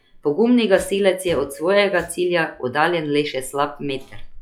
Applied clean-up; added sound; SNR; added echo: classical method log-MMSE.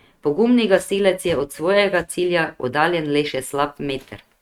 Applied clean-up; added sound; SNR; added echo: neural mask model RNNoise.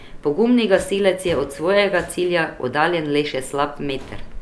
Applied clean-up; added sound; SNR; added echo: none; Subway, metro, underground; 16 dB; none.